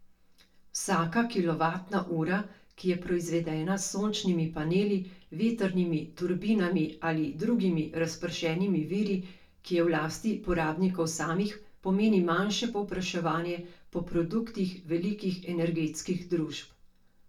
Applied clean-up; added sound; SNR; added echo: none; none; none; reverberation time 0.3 s.